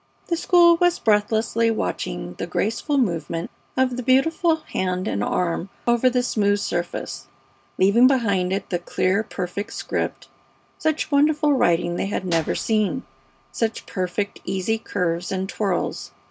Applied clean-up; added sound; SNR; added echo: none; Clapping / Drum kit; 18 dB; none.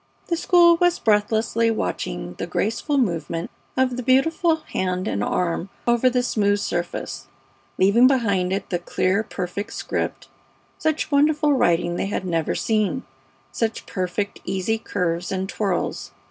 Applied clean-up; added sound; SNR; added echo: none; none; none; none.